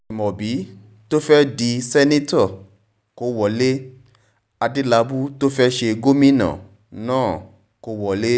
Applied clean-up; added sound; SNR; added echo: none; none; none; none.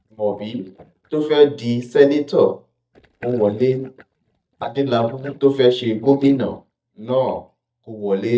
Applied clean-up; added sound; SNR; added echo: neural mask model DeepFilterNet 3.